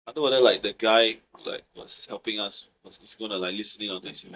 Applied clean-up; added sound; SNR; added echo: neural mask model DeepFilterNet 3.